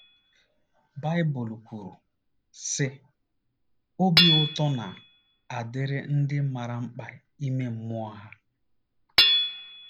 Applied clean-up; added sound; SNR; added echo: none; Hammer / Chink, clink; 0 dB; none.